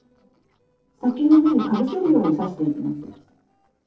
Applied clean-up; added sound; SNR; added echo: neural separator model SepFormer DNS4.